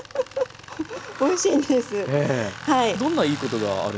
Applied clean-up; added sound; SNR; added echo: none; Tools; 15 dB; none.